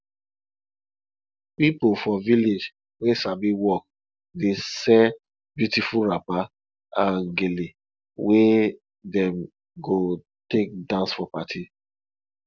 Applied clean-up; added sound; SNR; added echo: none; none; none; none.